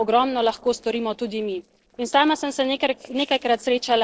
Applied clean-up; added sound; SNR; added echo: neural separator model SepFormer DNS4.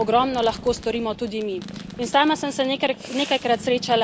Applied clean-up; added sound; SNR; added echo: none; Fireworks + Purr; 14 dB; none.